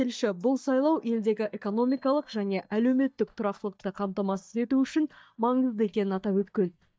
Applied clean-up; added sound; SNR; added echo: neural mask model DeepFilterNet 3.